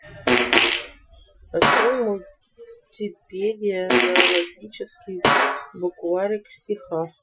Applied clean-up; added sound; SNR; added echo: classical method Wiener filter.